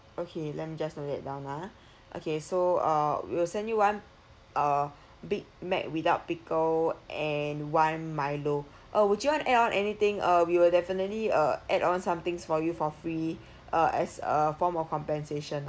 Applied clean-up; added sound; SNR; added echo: none; none; none; none.